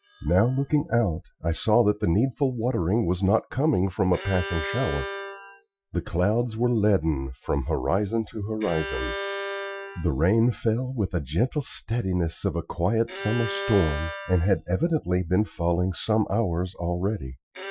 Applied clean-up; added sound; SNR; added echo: classical method Wiener filter.